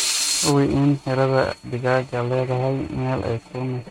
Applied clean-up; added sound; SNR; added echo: neural mask model RNNoise.